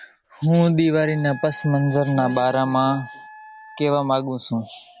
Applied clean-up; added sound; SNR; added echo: none; Wind instrument, woodwind instrument; 19 dB; none.